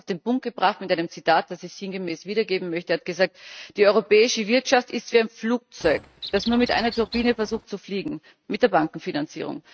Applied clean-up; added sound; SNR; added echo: neural mask model RNNoise.